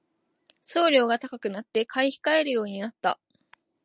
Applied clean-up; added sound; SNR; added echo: none; none; none; none.